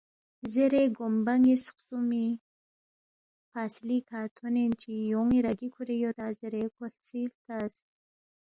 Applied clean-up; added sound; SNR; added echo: none; none; none; none.